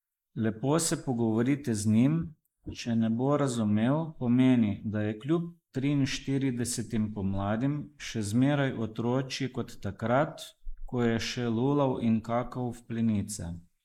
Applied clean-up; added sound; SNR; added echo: neural mask model Resemble Enhance denoiser.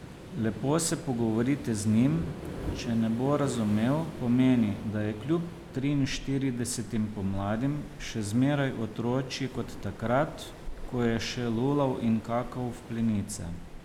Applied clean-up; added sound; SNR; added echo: none; Waves, surf; 12 dB; none.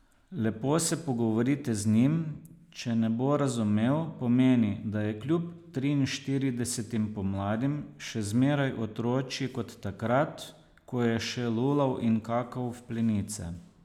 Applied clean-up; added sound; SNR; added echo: none; none; none; none.